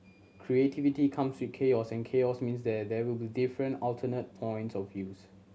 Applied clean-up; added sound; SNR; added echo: none; none; none; none.